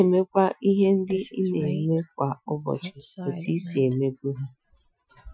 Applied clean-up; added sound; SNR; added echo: classical method Wiener filter.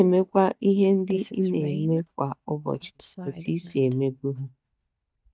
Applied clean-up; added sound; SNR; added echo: neural mask model DeepFilterNet 3.